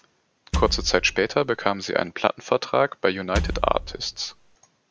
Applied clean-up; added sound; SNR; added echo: none; Wood; 5 dB; none.